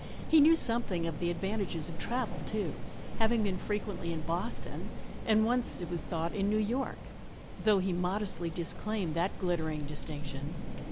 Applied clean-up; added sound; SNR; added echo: none; Rain; 2 dB; none.